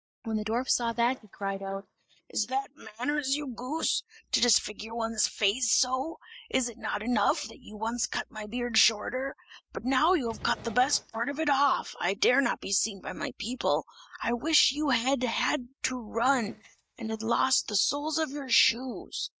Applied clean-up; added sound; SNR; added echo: neural mask model DeepFilterNet 3.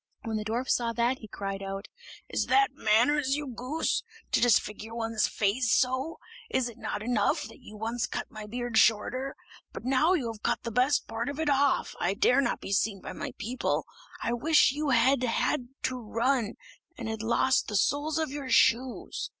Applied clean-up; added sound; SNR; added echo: none; none; none; none.